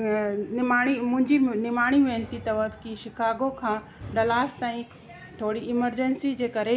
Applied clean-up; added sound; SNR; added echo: none; none; none; none.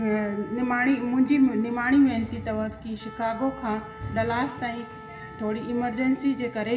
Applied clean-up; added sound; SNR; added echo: none; Wind instrument, woodwind instrument; 19 dB; reverberation time 1.7 s.